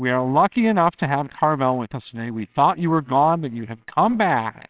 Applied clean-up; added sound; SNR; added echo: neural separator model SepFormer WHAMR!.